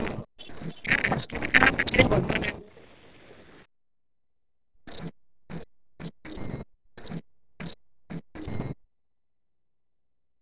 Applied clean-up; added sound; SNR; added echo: neural separator model SepFormer DNS4.